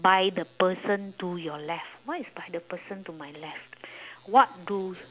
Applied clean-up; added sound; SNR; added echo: none; none; none; none.